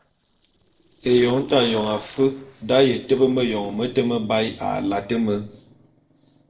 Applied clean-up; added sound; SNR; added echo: neural separator model SepFormer DNS4.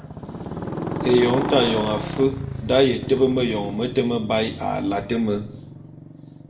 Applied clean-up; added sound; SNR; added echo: none; Motorcycle; 8 dB; reverberation time 0.6 s.